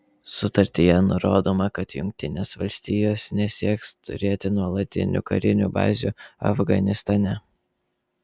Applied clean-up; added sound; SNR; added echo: none; none; none; none.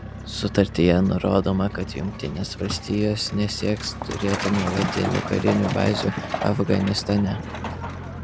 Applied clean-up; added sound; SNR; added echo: none; Truck; 7 dB; none.